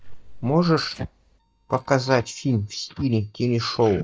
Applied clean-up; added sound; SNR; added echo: neural mask model DeepFilterNet 3.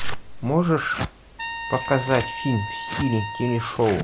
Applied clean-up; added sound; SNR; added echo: none; Trumpet + Tearing; 9 dB; none.